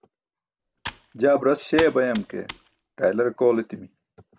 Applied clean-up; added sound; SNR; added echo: none; Computer keyboard; 14 dB; none.